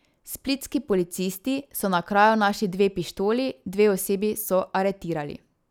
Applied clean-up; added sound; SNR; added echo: none; none; none; none.